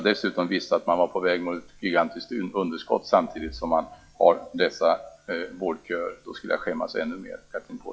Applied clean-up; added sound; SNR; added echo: classical method log-MMSE.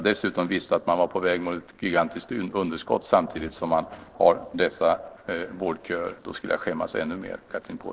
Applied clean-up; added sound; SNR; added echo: neural separator model SepFormer DNS4.